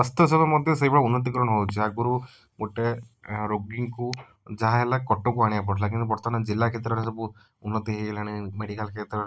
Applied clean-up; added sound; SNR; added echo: neural mask model Resemble Enhance denoiser.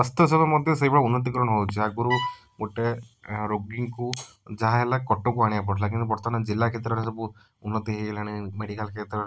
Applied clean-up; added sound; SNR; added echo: none; Bowed string instrument; 7 dB; none.